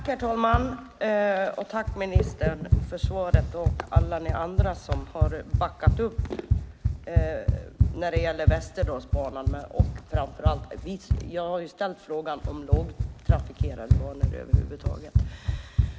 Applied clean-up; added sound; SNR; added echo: none; Run; -5 dB; none.